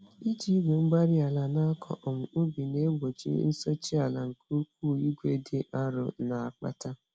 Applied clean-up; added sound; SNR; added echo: none; none; none; none.